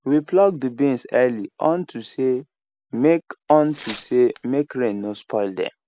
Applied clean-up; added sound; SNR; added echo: none; Tearing; 12 dB; none.